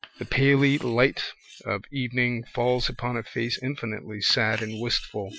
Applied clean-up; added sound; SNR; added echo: classical method Wiener filter.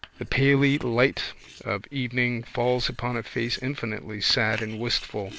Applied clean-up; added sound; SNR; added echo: neural separator model SepFormer DNS4.